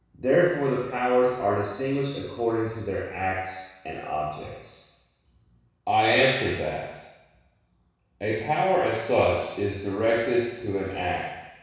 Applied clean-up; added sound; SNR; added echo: none; none; none; reverberation time 1.1 s.